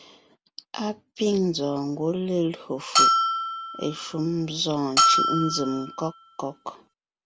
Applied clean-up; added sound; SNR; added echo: none; Bell; -3 dB; none.